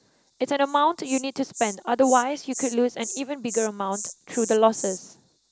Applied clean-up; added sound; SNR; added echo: none; Insect; 13 dB; none.